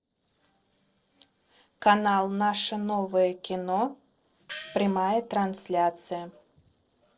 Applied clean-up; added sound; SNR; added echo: neural separator model SepFormer DNS4.